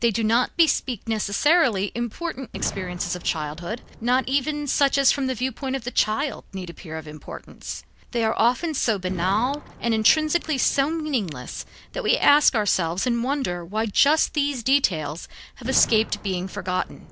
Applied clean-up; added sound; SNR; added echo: none; Boom; 19 dB; none.